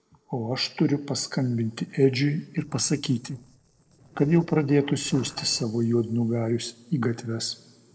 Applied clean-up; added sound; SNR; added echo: neural separator model SepFormer DNS4.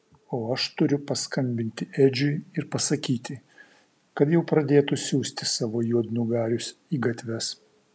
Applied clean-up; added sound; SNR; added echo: none; none; none; none.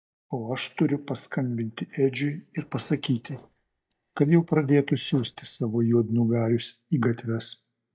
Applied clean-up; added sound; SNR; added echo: neural mask model DeepFilterNet 3.